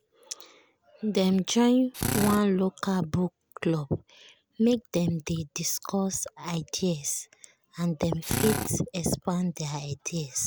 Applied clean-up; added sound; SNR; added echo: none; Drill; 2 dB; none.